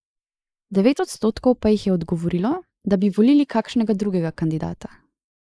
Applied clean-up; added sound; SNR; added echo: neural mask model Resemble Enhance denoiser.